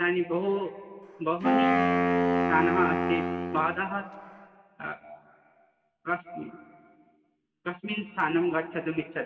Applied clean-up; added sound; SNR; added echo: none; Wind instrument, woodwind instrument; -4 dB; reverberation time 1.8 s.